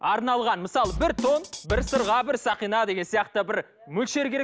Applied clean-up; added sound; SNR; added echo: none; Drum kit; 8 dB; none.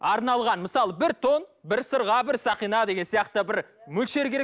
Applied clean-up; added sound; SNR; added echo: none; none; none; none.